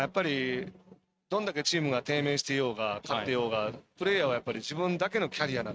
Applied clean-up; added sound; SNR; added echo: neural mask model RNNoise.